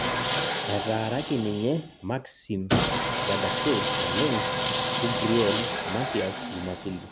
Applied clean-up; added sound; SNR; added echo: none; Sawing; -2 dB; none.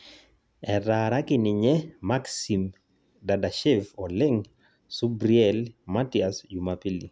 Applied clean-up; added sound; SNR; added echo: none; none; none; none.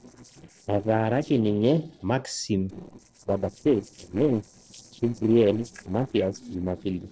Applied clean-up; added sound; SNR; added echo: neural separator model SepFormer DNS4.